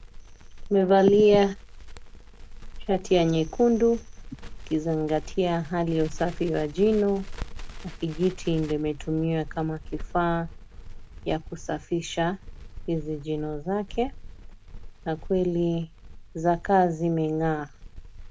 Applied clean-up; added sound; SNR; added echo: none; Crackle; 12 dB; none.